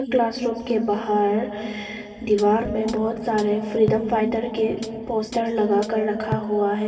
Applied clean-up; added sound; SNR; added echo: none; Hi-hat; 14 dB; reverberation time 2.8 s.